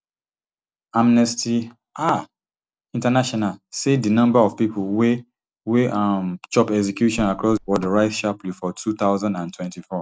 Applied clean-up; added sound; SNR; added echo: neural separator model SepFormer DNS4.